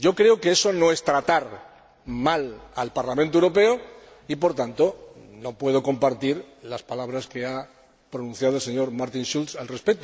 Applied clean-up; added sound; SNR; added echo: none; none; none; none.